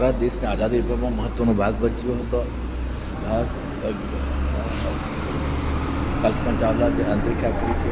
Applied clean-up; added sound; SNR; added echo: none; Truck; 0 dB; none.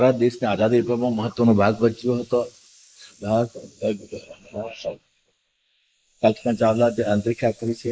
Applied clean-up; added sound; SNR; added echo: neural mask model Resemble Enhance denoiser.